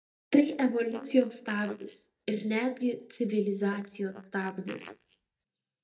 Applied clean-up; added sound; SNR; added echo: neural mask model DeepFilterNet 3.